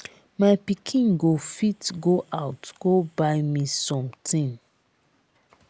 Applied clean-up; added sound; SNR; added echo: none; none; none; none.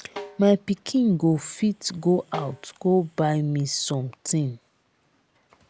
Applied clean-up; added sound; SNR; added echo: none; Snare drum; 18 dB; none.